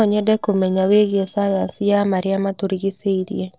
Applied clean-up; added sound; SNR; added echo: neural separator model SepFormer DNS4.